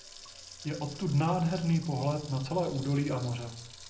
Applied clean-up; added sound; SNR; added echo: none; Sink (filling or washing) / Water tap, faucet; 17 dB; reverberation time 0.5 s.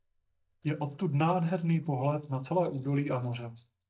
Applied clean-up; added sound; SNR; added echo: neural mask model DeepFilterNet 3.